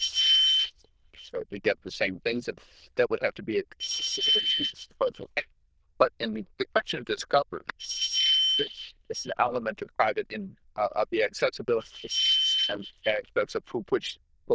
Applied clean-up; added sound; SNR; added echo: neural diffusion model UNIVERSE++.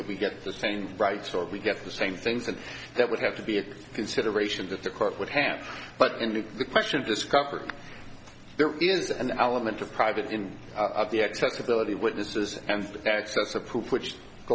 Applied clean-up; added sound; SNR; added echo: none; none; none; none.